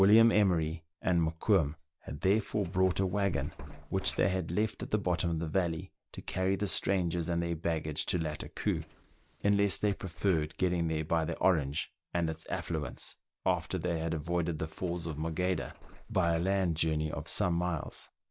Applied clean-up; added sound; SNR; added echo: neural mask model Resemble Enhance denoiser.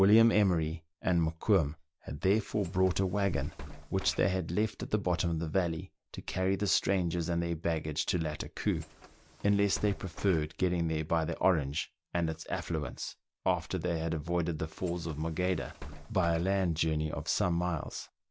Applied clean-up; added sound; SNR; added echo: none; Bus; 16 dB; none.